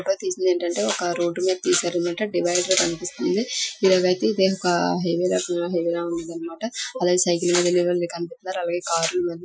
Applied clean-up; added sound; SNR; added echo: classical method Wiener filter.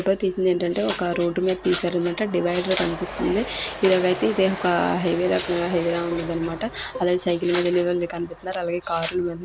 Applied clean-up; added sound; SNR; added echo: none; Train + Bowed string instrument; 14 dB; none.